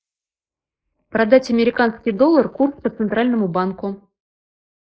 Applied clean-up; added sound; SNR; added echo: neural mask model Resemble Enhance denoiser.